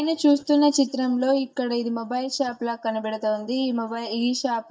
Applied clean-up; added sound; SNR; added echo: neural mask model DeepFilterNet 3.